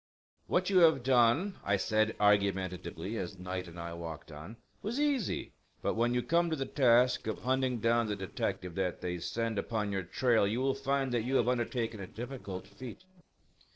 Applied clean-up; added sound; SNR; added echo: neural separator model SepFormer DNS4.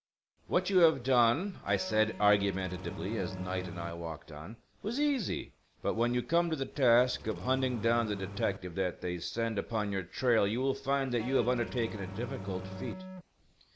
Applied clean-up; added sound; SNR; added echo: none; Engine starting + Electric guitar; 11 dB; none.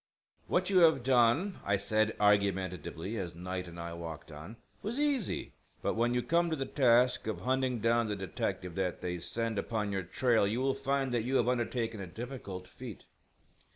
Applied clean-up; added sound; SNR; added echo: none; none; none; none.